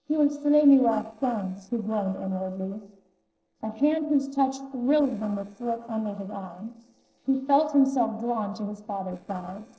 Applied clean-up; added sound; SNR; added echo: neural separator model SepFormer DNS4.